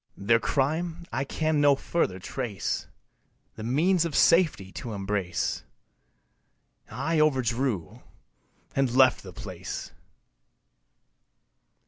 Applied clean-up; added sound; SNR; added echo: none; none; none; none.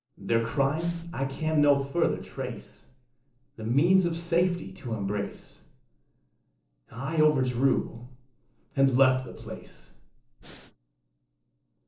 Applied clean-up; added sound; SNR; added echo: neural separator model SepFormer DNS4.